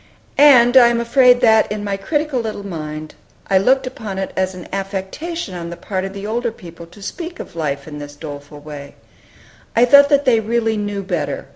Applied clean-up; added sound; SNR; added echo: none; none; none; none.